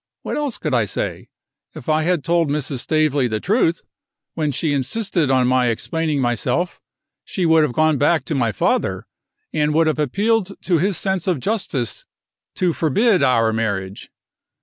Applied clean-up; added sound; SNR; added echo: none; none; none; none.